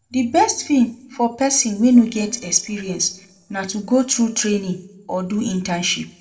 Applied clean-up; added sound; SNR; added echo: neural separator model SepFormer DNS4.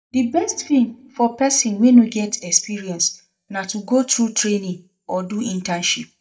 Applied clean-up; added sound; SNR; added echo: neural mask model DeepFilterNet 3.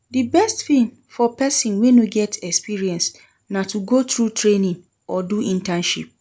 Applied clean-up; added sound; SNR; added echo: none; none; none; none.